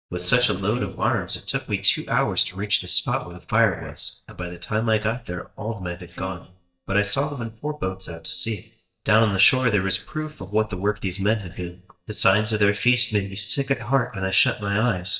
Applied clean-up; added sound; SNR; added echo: neural mask model DeepFilterNet 3.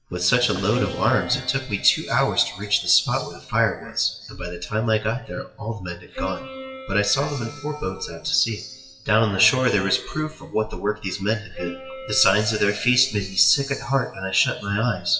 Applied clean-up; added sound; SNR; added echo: classical method WPE with log-MMSE.